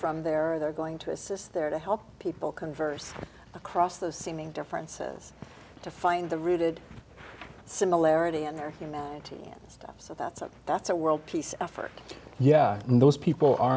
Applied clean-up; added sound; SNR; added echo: none; none; none; none.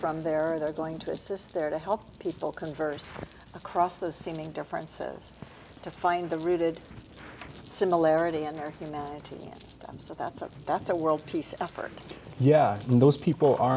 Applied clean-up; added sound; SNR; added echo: none; Thunder + Glass; 19 dB; none.